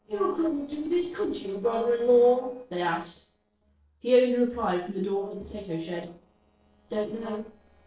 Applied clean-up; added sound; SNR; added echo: neural separator model SepFormer DNS4.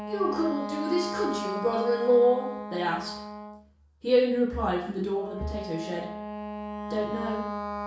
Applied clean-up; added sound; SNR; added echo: none; Wind instrument, woodwind instrument; 8 dB; reverberation time 0.6 s.